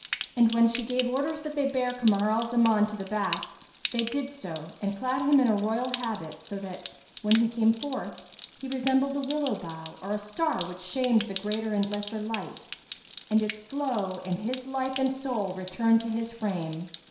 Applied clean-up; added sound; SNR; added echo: none; Stream; 13 dB; reverberation time 0.7 s.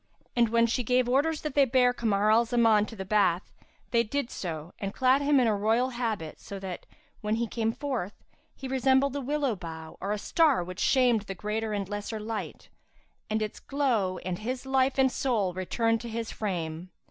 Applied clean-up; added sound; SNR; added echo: none; none; none; none.